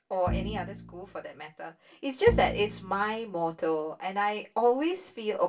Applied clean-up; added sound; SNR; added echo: none; Bowed string instrument; 8 dB; reverberation time 0.2 s.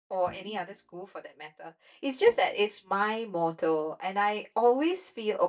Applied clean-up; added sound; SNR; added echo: neural mask model DeepFilterNet 3.